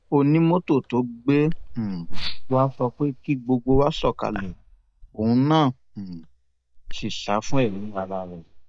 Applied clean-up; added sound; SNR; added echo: neural mask model DeepFilterNet 3.